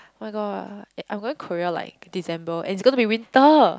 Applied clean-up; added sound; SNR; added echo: none; none; none; none.